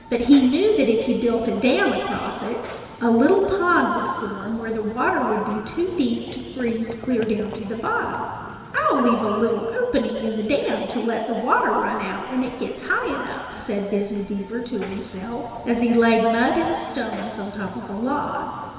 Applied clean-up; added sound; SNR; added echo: none; Run / Train; 18 dB; reverberation time 2.5 s.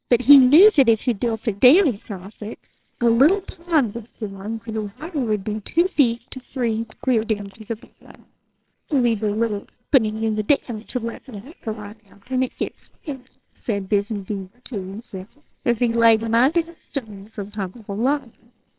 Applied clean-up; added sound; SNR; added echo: neural separator model SepFormer WHAMR!.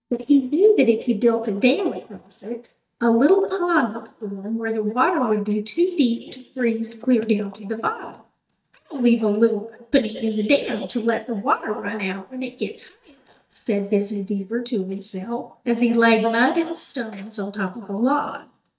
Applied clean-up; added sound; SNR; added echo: neural mask model DeepFilterNet 3.